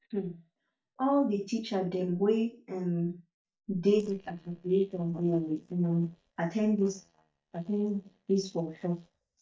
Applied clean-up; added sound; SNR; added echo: neural mask model DeepFilterNet 3.